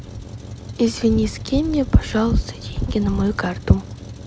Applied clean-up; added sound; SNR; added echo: none; Truck; 14 dB; none.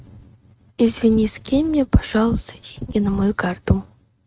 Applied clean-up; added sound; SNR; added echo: neural mask model RNNoise.